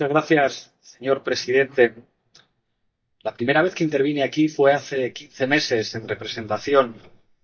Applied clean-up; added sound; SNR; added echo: neural mask model DeepFilterNet 3.